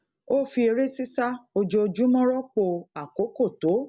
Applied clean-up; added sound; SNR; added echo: none; none; none; none.